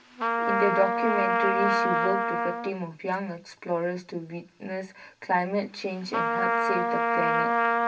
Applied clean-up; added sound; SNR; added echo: none; Trumpet; -3 dB; reverberation time 0.2 s.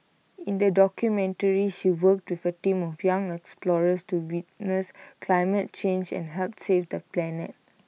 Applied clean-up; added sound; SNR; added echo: none; none; none; none.